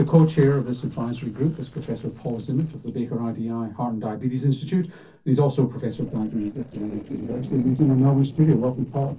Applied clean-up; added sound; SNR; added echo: neural separator model SepFormer DNS4.